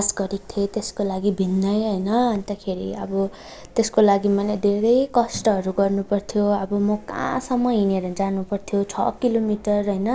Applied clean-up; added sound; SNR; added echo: none; none; none; none.